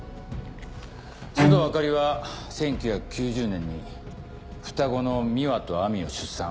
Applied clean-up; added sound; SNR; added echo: none; Bowed string instrument; -3 dB; none.